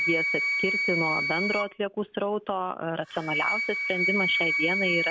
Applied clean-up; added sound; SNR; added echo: none; Wind instrument, woodwind instrument; -1 dB; none.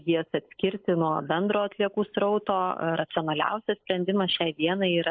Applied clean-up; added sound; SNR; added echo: neural mask model Resemble Enhance denoiser.